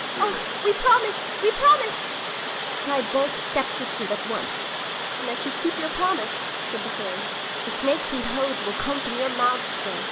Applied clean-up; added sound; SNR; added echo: none; Water; 3 dB; none.